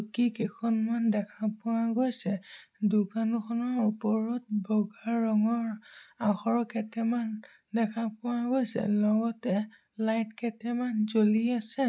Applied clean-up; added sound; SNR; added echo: none; none; none; none.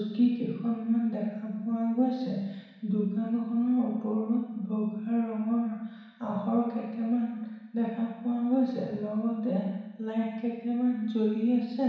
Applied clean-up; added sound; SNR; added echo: none; none; none; reverberation time 1.1 s.